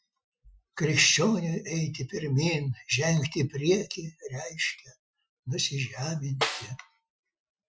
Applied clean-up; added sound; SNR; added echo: classical method Wiener filter.